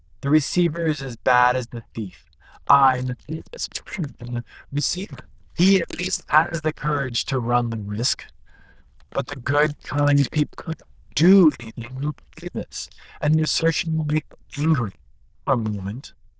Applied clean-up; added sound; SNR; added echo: neural diffusion model UNIVERSE++.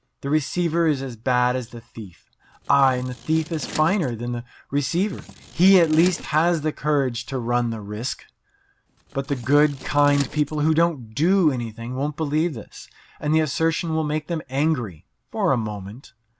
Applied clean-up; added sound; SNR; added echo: none; Scissors; 16 dB; none.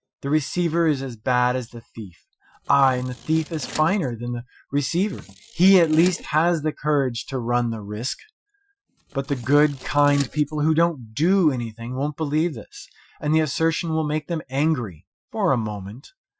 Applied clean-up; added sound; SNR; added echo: classical method Wiener filter.